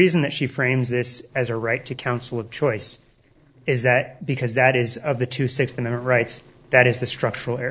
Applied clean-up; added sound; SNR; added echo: neural separator model SepFormer DNS4.